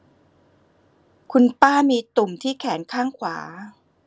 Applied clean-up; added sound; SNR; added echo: none; none; none; none.